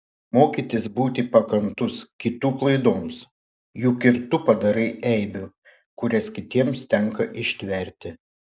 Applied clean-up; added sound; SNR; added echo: none; none; none; none.